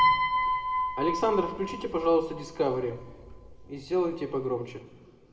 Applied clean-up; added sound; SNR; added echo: none; Piano; 1 dB; reverberation time 1.5 s.